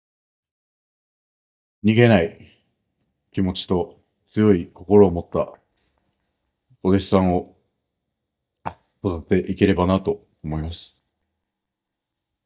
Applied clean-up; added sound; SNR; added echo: neural mask model DeepFilterNet 3.